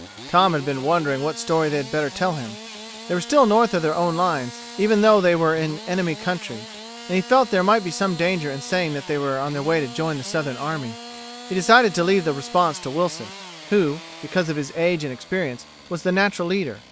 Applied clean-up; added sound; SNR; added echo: none; Engine starting / Sawing; 16 dB; none.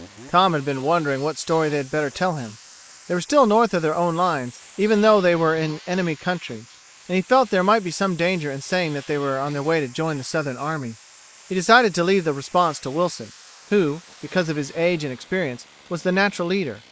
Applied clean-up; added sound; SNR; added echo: neural mask model Resemble Enhance denoiser.